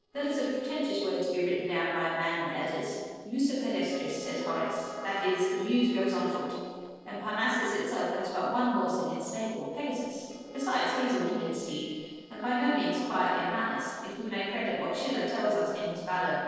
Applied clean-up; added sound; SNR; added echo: neural separator model SepFormer DNS4.